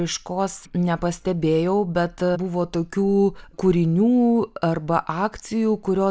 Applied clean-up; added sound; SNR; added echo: none; none; none; none.